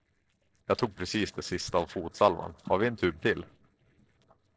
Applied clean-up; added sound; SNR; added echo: neural separator model SepFormer DNS4.